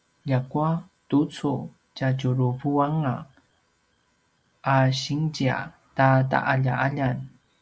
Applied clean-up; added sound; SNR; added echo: none; none; none; none.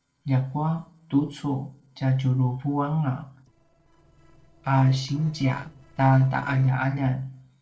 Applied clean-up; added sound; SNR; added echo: neural separator model SepFormer DNS4.